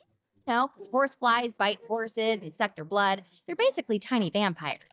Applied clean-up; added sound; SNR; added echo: neural mask model DeepFilterNet 3.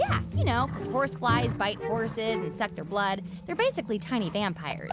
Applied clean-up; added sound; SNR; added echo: none; none; none; none.